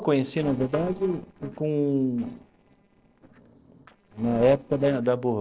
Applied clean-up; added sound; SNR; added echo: neural separator model SepFormer DNS4.